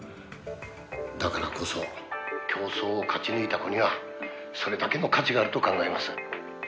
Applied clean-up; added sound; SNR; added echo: none; none; none; none.